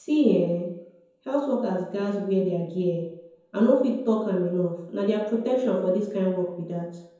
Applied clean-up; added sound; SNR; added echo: none; none; none; reverberation time 0.9 s.